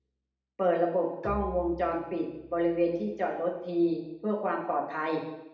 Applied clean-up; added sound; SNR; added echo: none; Bowed string instrument; 18 dB; reverberation time 0.8 s.